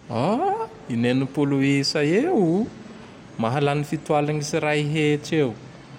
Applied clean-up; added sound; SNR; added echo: none; none; none; none.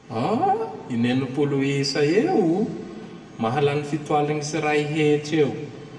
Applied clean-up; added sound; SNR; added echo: none; none; none; reverberation time 1.5 s.